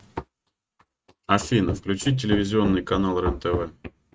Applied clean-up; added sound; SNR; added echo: neural mask model RNNoise.